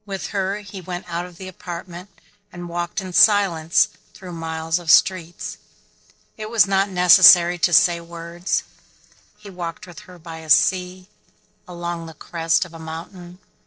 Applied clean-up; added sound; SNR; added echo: neural separator model SepFormer DNS4.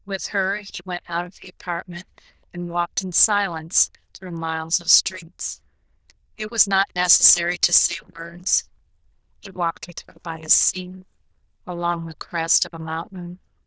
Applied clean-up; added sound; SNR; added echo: neural diffusion model UNIVERSE++.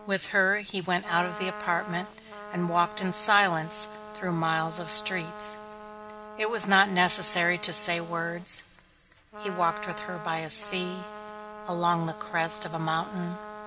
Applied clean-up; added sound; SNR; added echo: none; Trumpet; 18 dB; none.